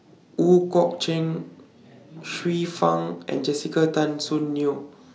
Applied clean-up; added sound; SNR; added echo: none; none; none; none.